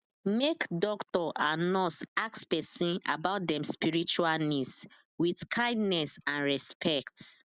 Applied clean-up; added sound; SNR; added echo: none; none; none; none.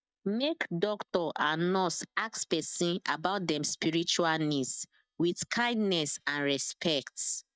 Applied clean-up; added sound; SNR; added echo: neural mask model DeepFilterNet 3.